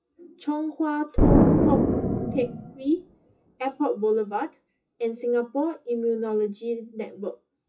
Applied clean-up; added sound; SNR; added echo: classical method WPE with log-MMSE.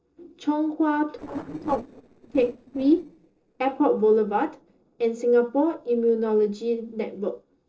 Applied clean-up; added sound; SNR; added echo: neural separator model SepFormer DNS4.